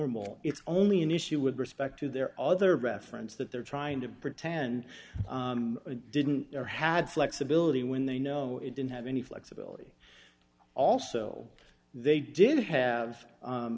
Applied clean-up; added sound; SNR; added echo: none; none; none; none.